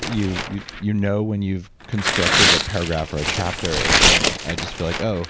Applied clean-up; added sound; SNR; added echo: none; Tearing; -3 dB; none.